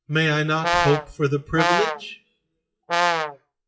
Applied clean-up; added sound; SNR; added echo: classical method WPE with log-MMSE.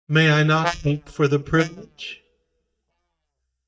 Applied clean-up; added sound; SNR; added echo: neural mask model DeepFilterNet 3.